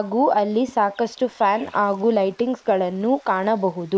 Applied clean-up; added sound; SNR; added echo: neural mask model Resemble Enhance denoiser.